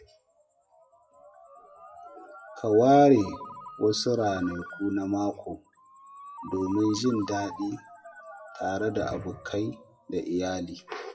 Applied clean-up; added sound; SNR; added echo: classical method WPE with log-MMSE.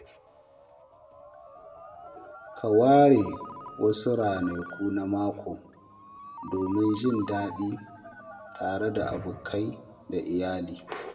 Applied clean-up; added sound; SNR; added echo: none; Ringtone; 17 dB; reverberation time 1.0 s.